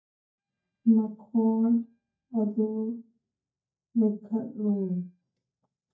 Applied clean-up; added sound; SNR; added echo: neural mask model DeepFilterNet 3.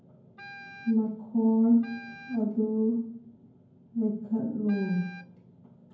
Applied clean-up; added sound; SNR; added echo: none; Wind instrument, woodwind instrument; 20 dB; reverberation time 0.9 s.